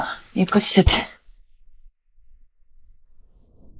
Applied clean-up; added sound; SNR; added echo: neural mask model Resemble Enhance denoiser.